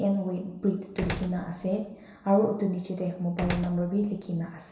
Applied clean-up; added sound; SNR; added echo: none; Slam; 11 dB; reverberation time 0.8 s.